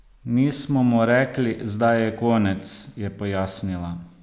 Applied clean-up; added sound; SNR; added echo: none; none; none; none.